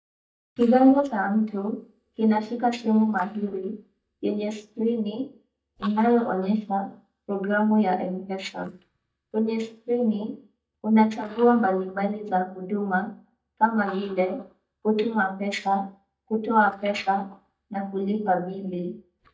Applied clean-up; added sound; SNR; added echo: neural mask model DeepFilterNet 3.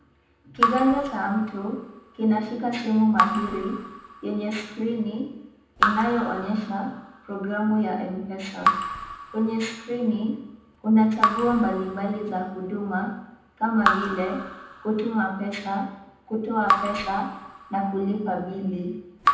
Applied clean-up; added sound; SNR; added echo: none; Raindrop / Drip; 4 dB; reverberation time 0.8 s.